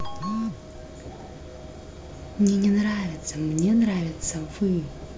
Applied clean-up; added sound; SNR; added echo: none; none; none; none.